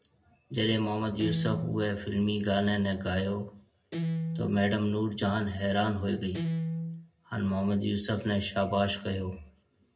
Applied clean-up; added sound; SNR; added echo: none; Guitar; 7 dB; reverberation time 0.2 s.